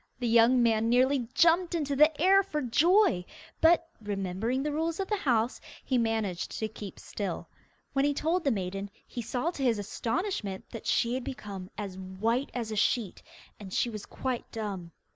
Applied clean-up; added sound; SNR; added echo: none; none; none; none.